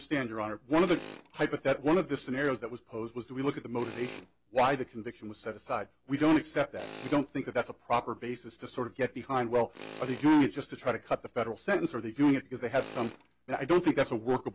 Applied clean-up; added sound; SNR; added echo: none; Tools; 19 dB; none.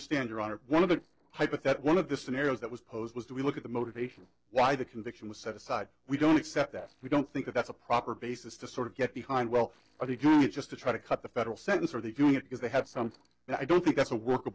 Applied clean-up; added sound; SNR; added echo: neural separator model SepFormer DNS4.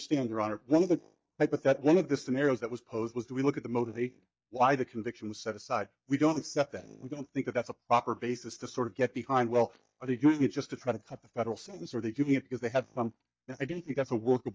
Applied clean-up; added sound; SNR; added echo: neural mask model DeepFilterNet 3.